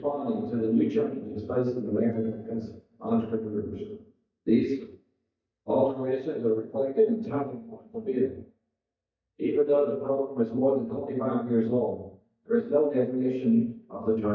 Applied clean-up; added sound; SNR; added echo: neural mask model DeepFilterNet 3.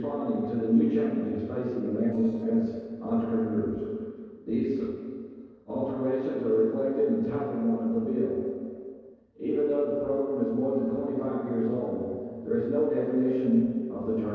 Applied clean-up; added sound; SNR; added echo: neural separator model SepFormer DNS4.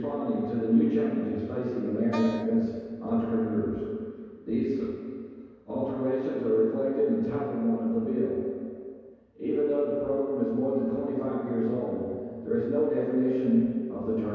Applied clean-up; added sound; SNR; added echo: none; Wind instrument, woodwind instrument; 13 dB; reverberation time 2.2 s.